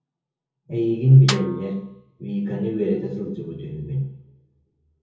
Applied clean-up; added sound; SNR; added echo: none; Snare drum; 11 dB; reverberation time 0.7 s.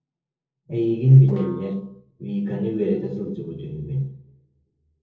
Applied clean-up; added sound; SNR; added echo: neural separator model SepFormer DNS4.